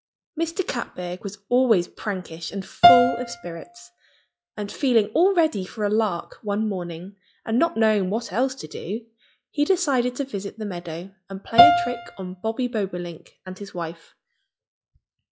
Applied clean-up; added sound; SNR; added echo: classical method log-MMSE.